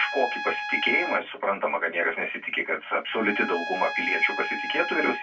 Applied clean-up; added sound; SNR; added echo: none; Trumpet; 7 dB; reverberation time 0.1 s.